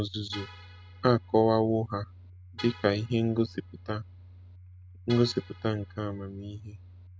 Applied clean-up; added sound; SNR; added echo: none; Domestic sounds, home sounds + Vehicle horn, car horn, honking; 17 dB; none.